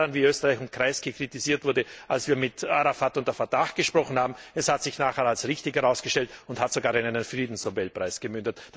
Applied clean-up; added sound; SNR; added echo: none; none; none; none.